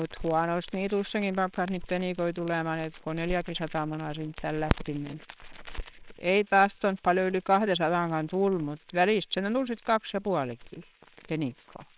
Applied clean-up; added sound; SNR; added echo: neural separator model SepFormer WHAMR!.